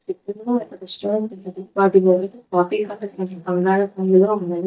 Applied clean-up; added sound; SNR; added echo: neural mask model DeepFilterNet 3.